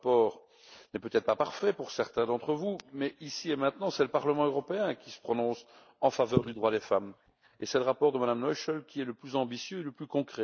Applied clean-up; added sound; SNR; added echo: neural mask model DeepFilterNet 3.